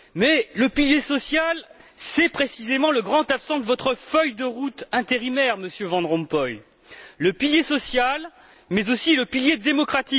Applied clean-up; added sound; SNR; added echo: none; none; none; none.